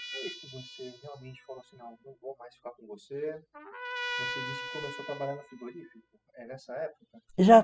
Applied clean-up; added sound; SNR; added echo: classical method spectral subtraction.